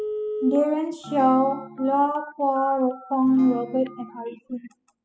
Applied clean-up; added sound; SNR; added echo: classical method spectral subtraction.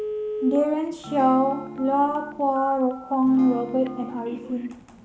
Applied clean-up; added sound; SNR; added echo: none; Acoustic guitar / Strum + Telephone; 12 dB; none.